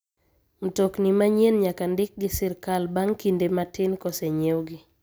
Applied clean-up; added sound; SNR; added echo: none; none; none; none.